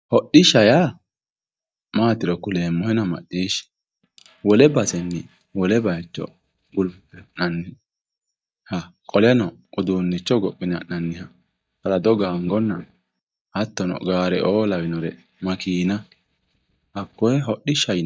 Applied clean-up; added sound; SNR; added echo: neural mask model DeepFilterNet 3.